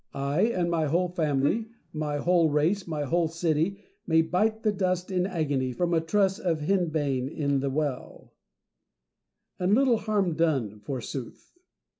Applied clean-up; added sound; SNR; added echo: neural mask model Resemble Enhance denoiser.